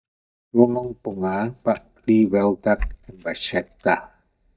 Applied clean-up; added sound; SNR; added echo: neural mask model DeepFilterNet 3.